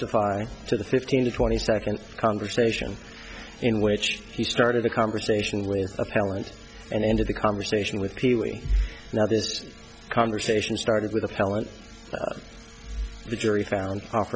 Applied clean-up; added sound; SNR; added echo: none; none; none; none.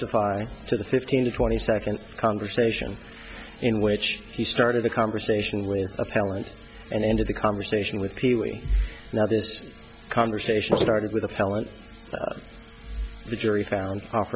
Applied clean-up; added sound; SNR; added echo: none; Walk, footsteps; -2 dB; none.